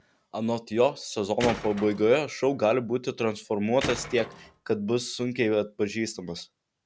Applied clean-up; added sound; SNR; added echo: none; Tools; 9 dB; none.